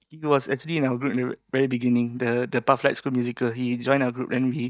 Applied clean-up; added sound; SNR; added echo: neural mask model DeepFilterNet 3.